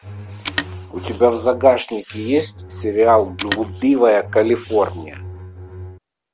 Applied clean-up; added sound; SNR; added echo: none; Telephone + Bowed string instrument; 12 dB; none.